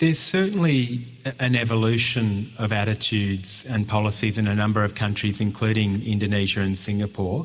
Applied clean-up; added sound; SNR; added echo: none; none; none; none.